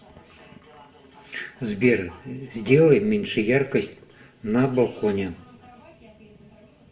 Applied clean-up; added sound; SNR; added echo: none; none; none; reverberation time 0.5 s.